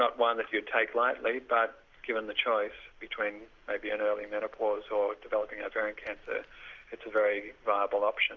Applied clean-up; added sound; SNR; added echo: none; none; none; none.